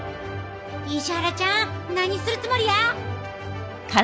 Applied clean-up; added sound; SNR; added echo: none; none; none; none.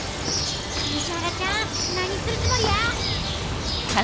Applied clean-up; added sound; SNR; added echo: none; Bird; -2 dB; none.